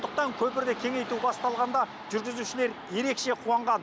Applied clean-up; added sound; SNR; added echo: none; none; none; none.